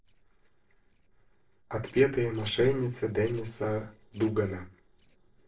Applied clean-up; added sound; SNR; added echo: neural separator model SepFormer DNS4.